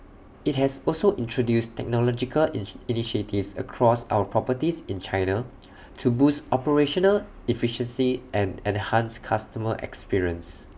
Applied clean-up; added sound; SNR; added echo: none; none; none; none.